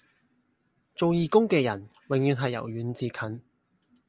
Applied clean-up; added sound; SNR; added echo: none; none; none; none.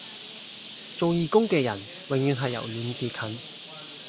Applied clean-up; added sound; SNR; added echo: none; Bird; 11 dB; none.